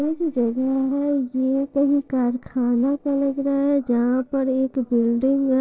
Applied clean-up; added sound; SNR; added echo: neural separator model SepFormer DNS4.